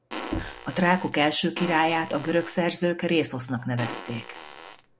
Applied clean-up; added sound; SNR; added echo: none; Knock + Fart; 11 dB; none.